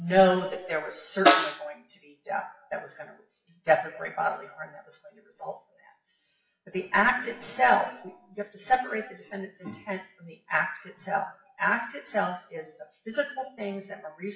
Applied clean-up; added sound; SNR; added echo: classical method WPE with log-MMSE.